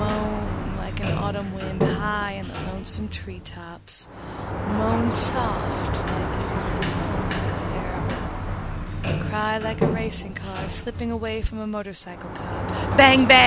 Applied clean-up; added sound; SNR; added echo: none; Sliding door; 2 dB; none.